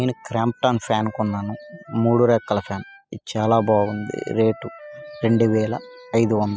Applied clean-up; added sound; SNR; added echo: classical method spectral subtraction.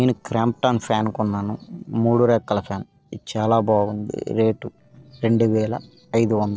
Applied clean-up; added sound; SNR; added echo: neural separator model SepFormer DNS4.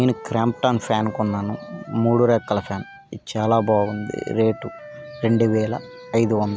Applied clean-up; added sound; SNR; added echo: none; Wind instrument, woodwind instrument; 18 dB; none.